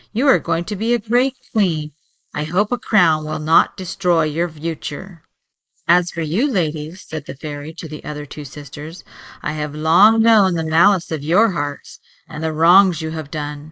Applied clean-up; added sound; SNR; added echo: neural mask model Resemble Enhance denoiser.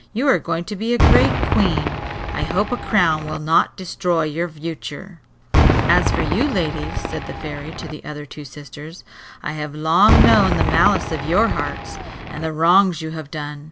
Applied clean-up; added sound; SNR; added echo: none; Cheering / Fireworks; 1 dB; none.